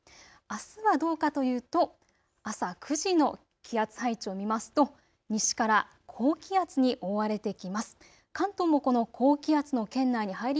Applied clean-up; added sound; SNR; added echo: none; none; none; none.